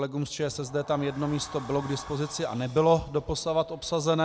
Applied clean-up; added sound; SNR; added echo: none; Sliding door; 18 dB; none.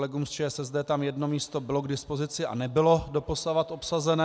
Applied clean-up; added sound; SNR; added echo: none; none; none; none.